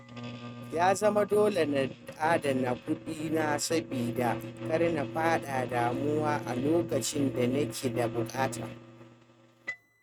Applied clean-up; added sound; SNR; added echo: neural mask model RNNoise.